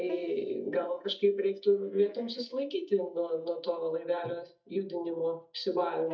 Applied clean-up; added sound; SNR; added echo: neural mask model DeepFilterNet 3.